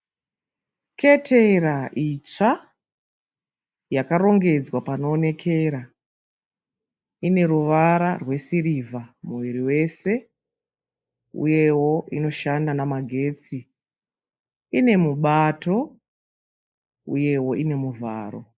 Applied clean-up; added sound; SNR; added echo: neural mask model Resemble Enhance denoiser.